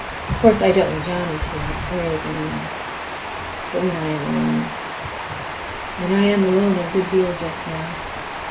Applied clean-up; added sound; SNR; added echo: none; Water; 6 dB; reverberation time 0.7 s.